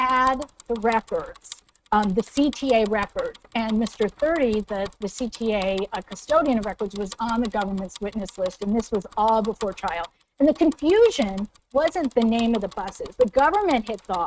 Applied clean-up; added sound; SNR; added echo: neural mask model RNNoise.